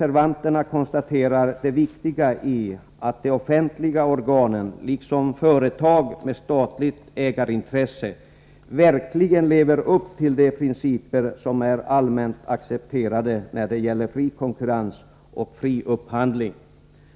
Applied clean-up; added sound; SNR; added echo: none; none; none; none.